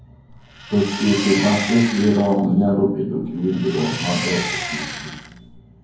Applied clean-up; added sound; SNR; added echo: none; Engine; 9 dB; reverberation time 0.9 s.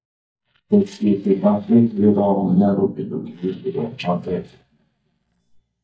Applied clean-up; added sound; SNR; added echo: neural mask model DeepFilterNet 3.